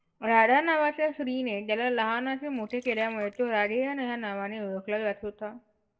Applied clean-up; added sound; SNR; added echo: neural separator model SepFormer DNS4.